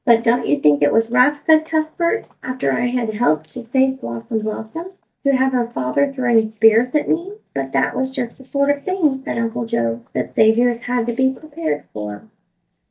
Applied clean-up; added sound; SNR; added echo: neural mask model DeepFilterNet 3.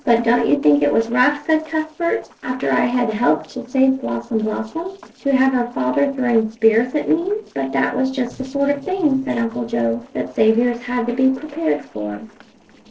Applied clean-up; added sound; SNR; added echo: neural separator model SepFormer DNS4.